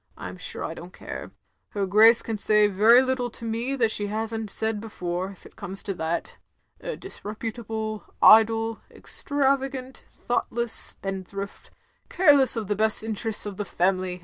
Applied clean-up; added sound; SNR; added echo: none; none; none; none.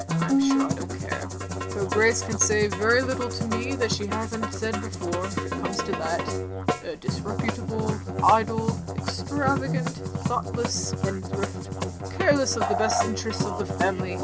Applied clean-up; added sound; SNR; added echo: none; Musical instrument; 0 dB; none.